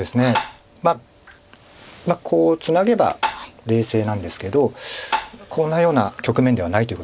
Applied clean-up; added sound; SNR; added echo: none; Tap; 5 dB; none.